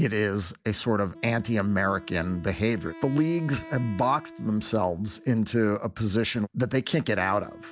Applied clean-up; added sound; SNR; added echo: none; Wind instrument, woodwind instrument; 20 dB; none.